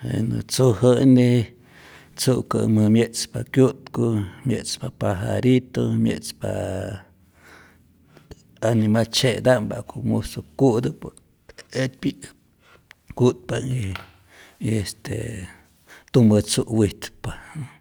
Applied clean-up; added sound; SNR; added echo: none; none; none; none.